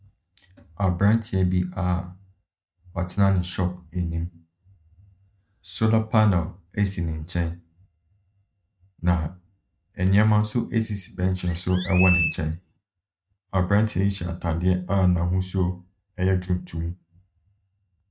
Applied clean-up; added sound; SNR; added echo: neural mask model RNNoise.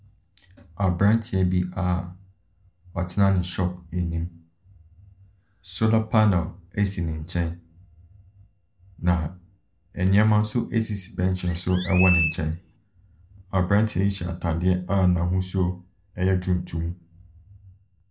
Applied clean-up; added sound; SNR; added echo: none; Chirp, tweet; 5 dB; none.